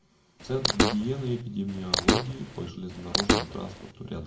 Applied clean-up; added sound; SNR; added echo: none; Fart; -5 dB; reverberation time 0.6 s.